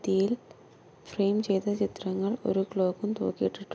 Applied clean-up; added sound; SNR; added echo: none; none; none; none.